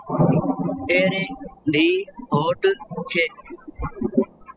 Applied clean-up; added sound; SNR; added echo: classical method spectral subtraction.